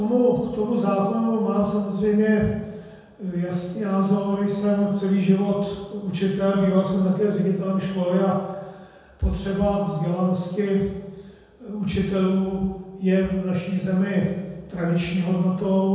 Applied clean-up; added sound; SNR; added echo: none; none; none; reverberation time 1.2 s.